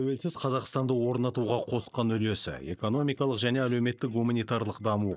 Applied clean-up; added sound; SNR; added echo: neural mask model DeepFilterNet 3.